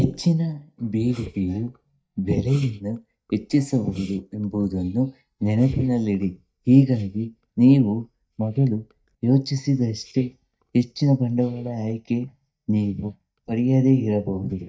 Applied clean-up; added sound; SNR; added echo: neural mask model DeepFilterNet 3.